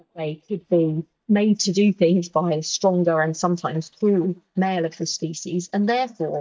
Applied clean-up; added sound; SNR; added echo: neural mask model DeepFilterNet 3.